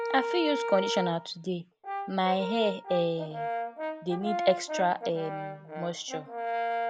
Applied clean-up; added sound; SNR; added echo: none; Brass instrument; 4 dB; none.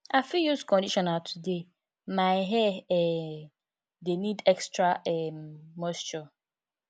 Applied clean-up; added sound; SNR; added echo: none; none; none; none.